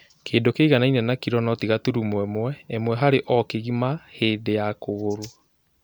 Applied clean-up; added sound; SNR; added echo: none; none; none; none.